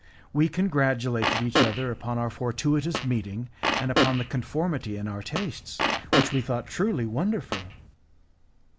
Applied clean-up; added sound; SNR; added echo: none; Fart; 2 dB; none.